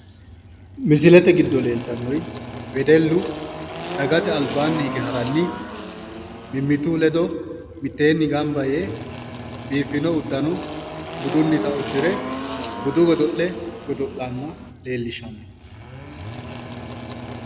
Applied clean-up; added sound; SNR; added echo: none; Engine; 10 dB; none.